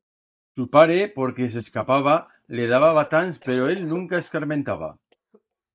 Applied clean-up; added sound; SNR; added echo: neural mask model DeepFilterNet 3.